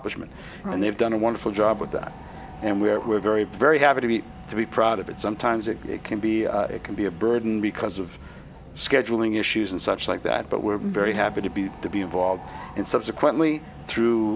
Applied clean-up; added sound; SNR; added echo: none; Mechanisms; 19 dB; none.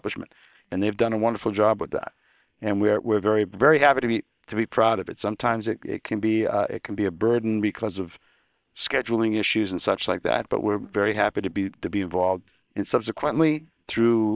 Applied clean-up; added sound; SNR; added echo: neural separator model SepFormer WHAM!.